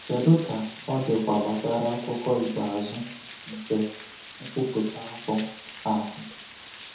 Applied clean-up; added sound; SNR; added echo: none; Water; 16 dB; reverberation time 0.6 s.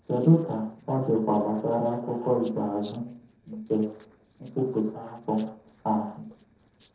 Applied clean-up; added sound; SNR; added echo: neural separator model SepFormer DNS4.